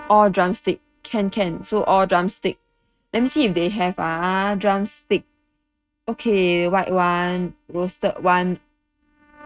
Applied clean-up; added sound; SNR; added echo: neural mask model RNNoise.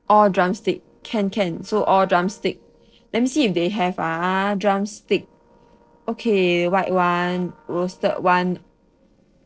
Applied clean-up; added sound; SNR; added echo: neural separator model SepFormer DNS4.